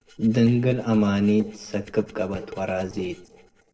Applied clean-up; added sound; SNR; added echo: neural separator model SepFormer DNS4.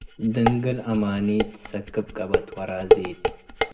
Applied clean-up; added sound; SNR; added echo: none; Dishes, pots, and pans; 0 dB; reverberation time 0.6 s.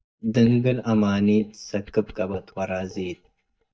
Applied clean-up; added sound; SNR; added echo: neural mask model DeepFilterNet 3.